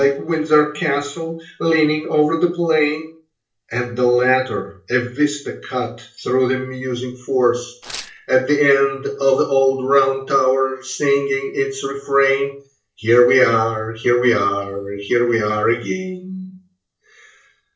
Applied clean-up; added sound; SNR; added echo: neural separator model SepFormer DNS4.